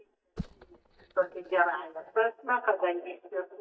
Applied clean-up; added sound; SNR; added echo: neural mask model DeepFilterNet 3.